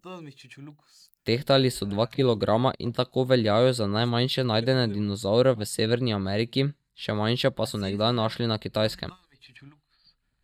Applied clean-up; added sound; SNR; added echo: neural mask model DeepFilterNet 3.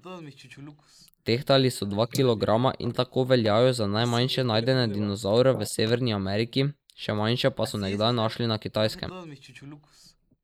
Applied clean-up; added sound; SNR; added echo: neural mask model Resemble Enhance denoiser.